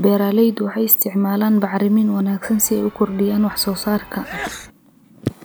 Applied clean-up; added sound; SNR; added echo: none; Sneeze / Church bell; 17 dB; none.